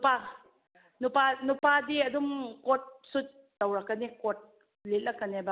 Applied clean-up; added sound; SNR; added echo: none; none; none; none.